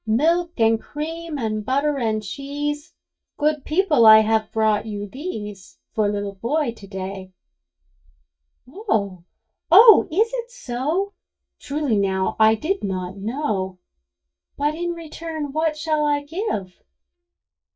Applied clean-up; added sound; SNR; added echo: neural mask model DeepFilterNet 3.